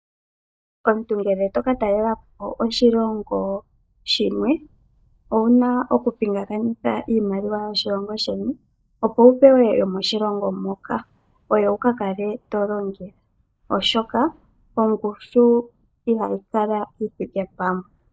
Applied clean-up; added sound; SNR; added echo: neural mask model DeepFilterNet 3.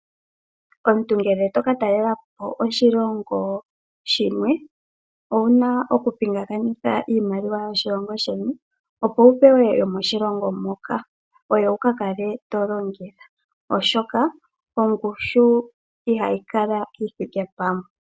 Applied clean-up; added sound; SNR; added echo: none; none; none; none.